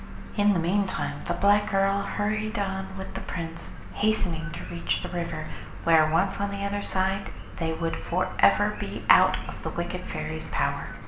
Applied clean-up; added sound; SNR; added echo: none; Bus; 13 dB; reverberation time 0.6 s.